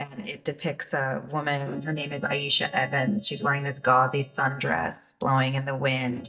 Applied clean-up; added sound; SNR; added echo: neural mask model DeepFilterNet 3.